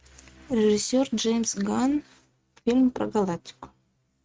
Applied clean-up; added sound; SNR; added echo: neural mask model RNNoise.